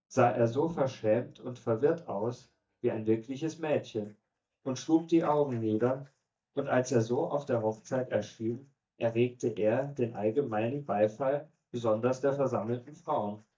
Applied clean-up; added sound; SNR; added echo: neural mask model DeepFilterNet 3.